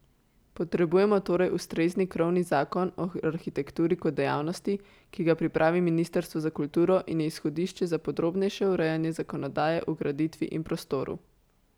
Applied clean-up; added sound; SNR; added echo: none; none; none; none.